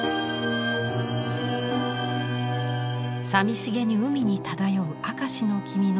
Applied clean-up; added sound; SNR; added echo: none; none; none; none.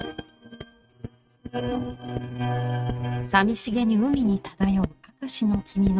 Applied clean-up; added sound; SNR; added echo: neural mask model RNNoise.